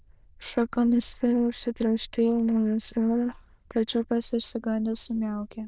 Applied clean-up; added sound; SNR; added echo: neural diffusion model UNIVERSE++.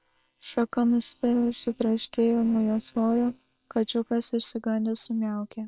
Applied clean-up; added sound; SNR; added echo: neural separator model SepFormer WHAM!.